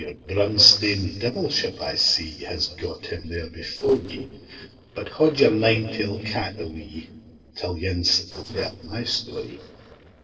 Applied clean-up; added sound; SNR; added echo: neural separator model SepFormer DNS4.